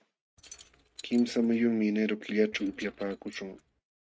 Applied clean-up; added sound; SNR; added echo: neural mask model RNNoise.